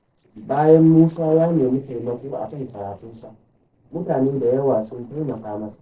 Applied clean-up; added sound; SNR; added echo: neural separator model SepFormer DNS4.